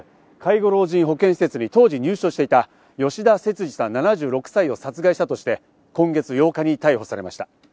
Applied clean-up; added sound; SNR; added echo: none; none; none; none.